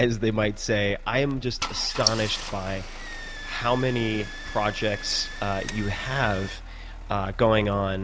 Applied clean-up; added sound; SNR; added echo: none; Engine starting / Car + Motor vehicle (road); 8 dB; none.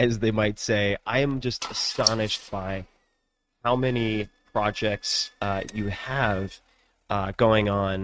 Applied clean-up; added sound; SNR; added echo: neural mask model RNNoise.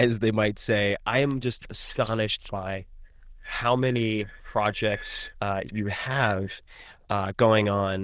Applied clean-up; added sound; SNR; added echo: neural diffusion model UNIVERSE++.